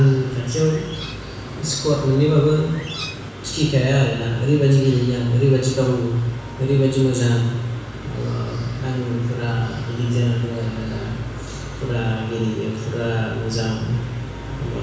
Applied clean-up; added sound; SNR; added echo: none; Bird; 17 dB; reverberation time 1.1 s.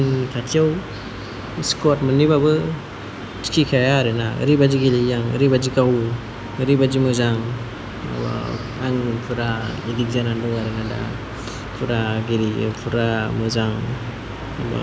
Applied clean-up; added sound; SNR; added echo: none; none; none; none.